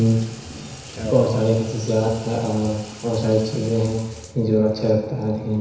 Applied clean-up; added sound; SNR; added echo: none; Bathtub (filling or washing) / Water tap, faucet; 16 dB; reverberation time 1.0 s.